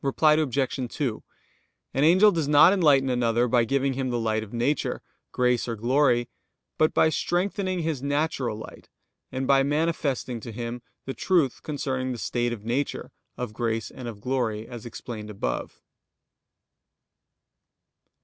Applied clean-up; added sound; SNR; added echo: none; none; none; none.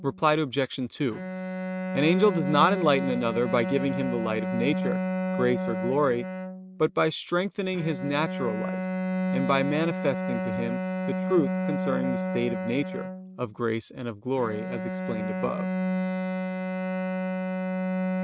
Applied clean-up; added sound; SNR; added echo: neural mask model RNNoise.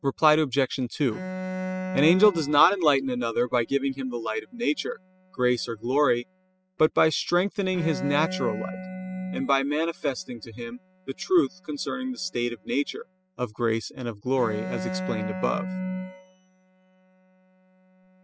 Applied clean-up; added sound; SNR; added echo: classical method spectral subtraction.